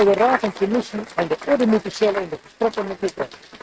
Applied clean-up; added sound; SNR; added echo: neural mask model RNNoise.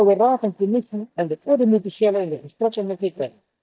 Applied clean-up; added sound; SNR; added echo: neural mask model DeepFilterNet 3.